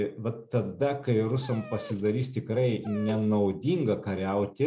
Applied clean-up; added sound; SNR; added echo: none; Dog; 18 dB; none.